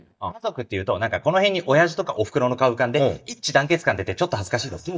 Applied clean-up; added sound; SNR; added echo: neural mask model DeepFilterNet 3.